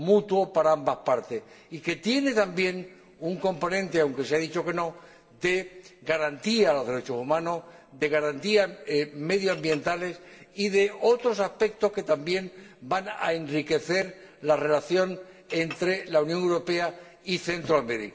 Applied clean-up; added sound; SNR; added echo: none; Chink, clink; 20 dB; reverberation time 1.2 s.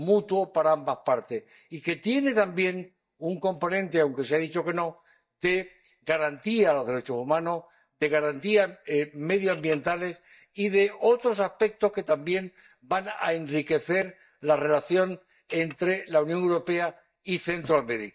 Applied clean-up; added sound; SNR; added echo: neural mask model DeepFilterNet 3.